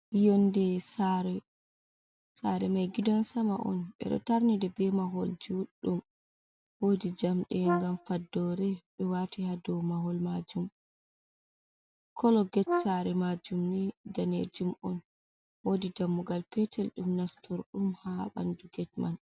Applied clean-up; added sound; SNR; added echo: none; Brass instrument; 4 dB; none.